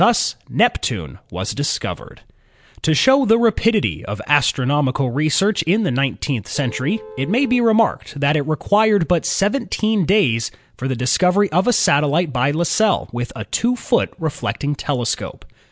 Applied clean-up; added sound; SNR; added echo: none; Vehicle horn, car horn, honking; 18 dB; none.